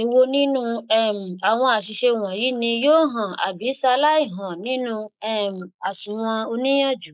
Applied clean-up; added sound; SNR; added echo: neural mask model Resemble Enhance denoiser.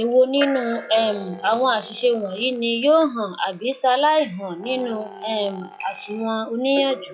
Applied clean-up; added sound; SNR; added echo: classical method log-MMSE.